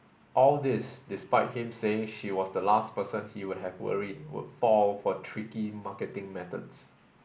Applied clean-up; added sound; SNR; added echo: none; none; none; none.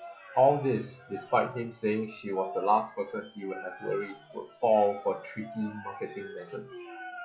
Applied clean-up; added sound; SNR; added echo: classical method log-MMSE.